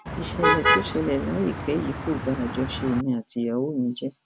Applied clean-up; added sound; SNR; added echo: none; Motor vehicle (road); 0 dB; none.